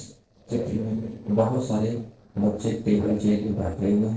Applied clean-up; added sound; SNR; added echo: neural separator model SepFormer DNS4.